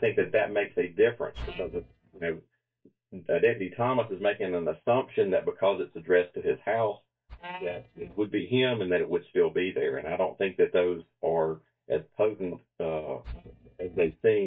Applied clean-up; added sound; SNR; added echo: neural mask model DeepFilterNet 3.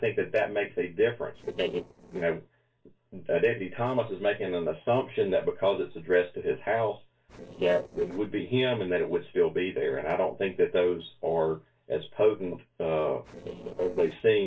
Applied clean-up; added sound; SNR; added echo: neural separator model SepFormer DNS4.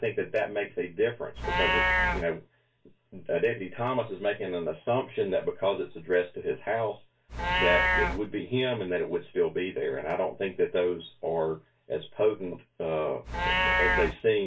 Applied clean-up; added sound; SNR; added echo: none; Livestock, farm animals, working animals; 3 dB; reverberation time 0.2 s.